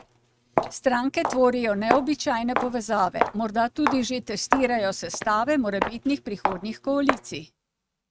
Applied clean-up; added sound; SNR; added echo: neural mask model RNNoise.